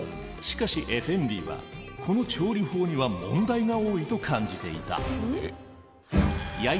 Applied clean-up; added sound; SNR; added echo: none; none; none; none.